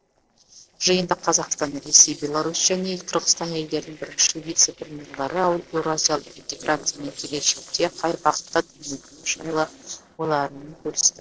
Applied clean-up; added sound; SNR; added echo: neural separator model SepFormer DNS4.